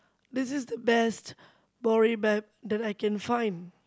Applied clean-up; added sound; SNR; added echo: none; none; none; none.